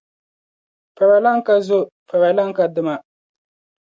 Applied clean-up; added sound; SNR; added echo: none; none; none; none.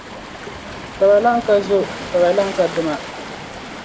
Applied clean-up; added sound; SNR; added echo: none; Waves, surf; 11 dB; none.